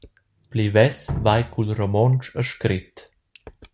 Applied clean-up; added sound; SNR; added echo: none; Drip; 16 dB; none.